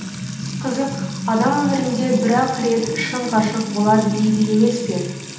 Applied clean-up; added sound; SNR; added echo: none; Trickle, dribble / Water tap, faucet / Music; 7 dB; reverberation time 0.8 s.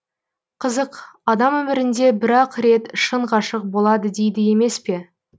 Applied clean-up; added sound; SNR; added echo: none; none; none; none.